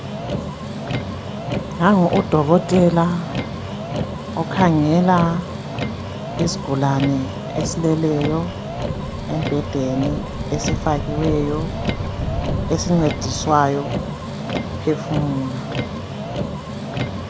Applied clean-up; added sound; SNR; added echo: none; Motor vehicle (road); 4 dB; none.